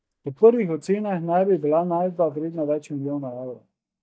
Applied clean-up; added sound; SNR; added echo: neural mask model DeepFilterNet 3.